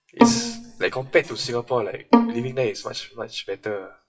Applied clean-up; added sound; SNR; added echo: classical method WPE with log-MMSE.